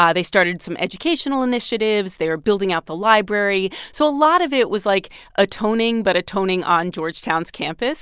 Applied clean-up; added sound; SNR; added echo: none; none; none; none.